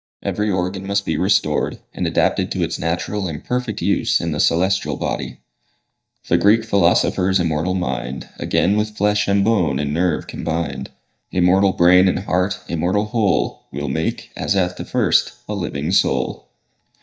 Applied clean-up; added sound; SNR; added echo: neural mask model DeepFilterNet 3.